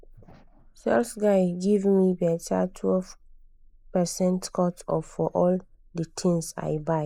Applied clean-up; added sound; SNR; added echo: neural mask model Resemble Enhance denoiser.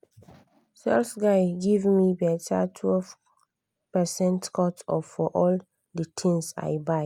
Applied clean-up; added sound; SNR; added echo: none; none; none; none.